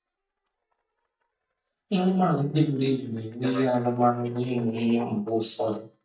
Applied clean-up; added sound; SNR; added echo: neural mask model DeepFilterNet 3.